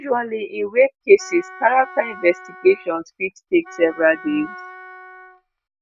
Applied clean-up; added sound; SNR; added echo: none; Wind instrument, woodwind instrument; 19 dB; none.